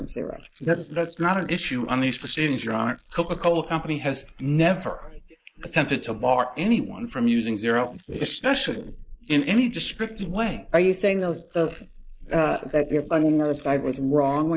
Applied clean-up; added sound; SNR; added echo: neural mask model Resemble Enhance denoiser.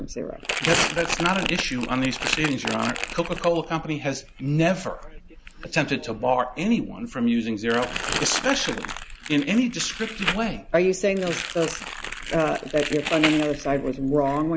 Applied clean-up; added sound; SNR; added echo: none; Crumpling, crinkling; 7 dB; none.